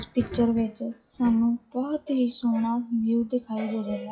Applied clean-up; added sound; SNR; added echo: classical method WPE with log-MMSE.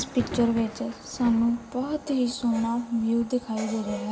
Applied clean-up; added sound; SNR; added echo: none; Thunder; 15 dB; reverberation time 2.4 s.